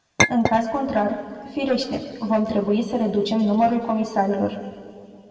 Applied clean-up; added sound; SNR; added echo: none; Chink, clink; 2 dB; reverberation time 2.1 s.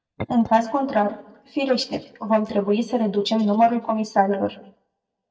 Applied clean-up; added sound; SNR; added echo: neural mask model DeepFilterNet 3.